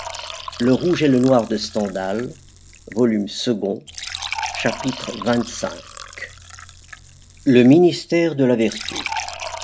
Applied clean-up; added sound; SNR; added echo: none; Fill (with liquid) / Trickle, dribble; 13 dB; none.